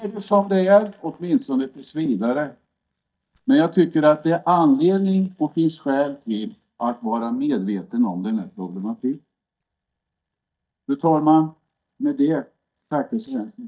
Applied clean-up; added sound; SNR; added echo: neural mask model DeepFilterNet 3.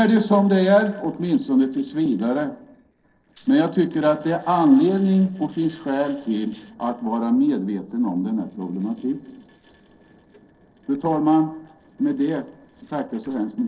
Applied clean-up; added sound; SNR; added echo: neural separator model SepFormer DNS4.